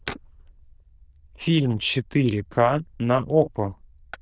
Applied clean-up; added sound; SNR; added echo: neural diffusion model UNIVERSE++.